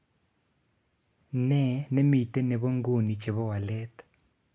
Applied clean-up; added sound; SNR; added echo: none; none; none; none.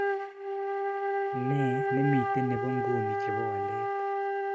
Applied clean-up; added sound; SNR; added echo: neural mask model RNNoise.